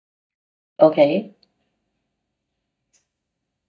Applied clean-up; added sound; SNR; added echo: neural mask model DeepFilterNet 3.